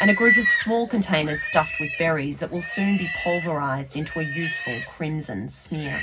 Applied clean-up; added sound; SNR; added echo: none; Livestock, farm animals, working animals; 3 dB; reverberation time 0.4 s.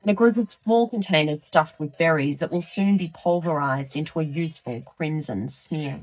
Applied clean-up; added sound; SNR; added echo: neural mask model DeepFilterNet 3.